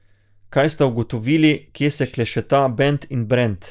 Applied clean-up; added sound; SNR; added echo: neural separator model SepFormer DNS4.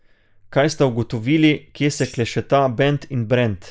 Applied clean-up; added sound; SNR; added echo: neural mask model Resemble Enhance denoiser.